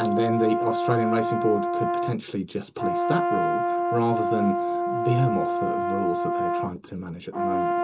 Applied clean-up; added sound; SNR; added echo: none; Brass instrument; -2 dB; reverberation time 0.2 s.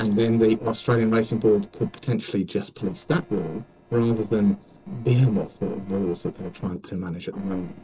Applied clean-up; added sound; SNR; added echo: neural separator model SepFormer DNS4.